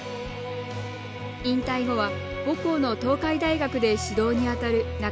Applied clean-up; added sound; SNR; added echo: none; none; none; none.